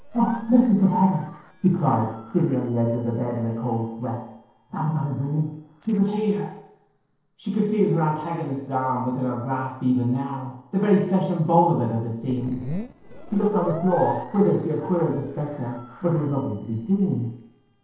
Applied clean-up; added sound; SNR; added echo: neural separator model SepFormer DNS4.